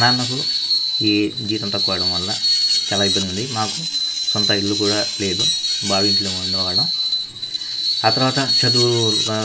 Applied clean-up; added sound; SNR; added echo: none; Screech; -3 dB; reverberation time 0.2 s.